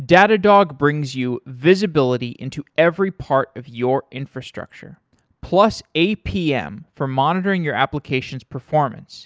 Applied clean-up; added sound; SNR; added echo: none; none; none; none.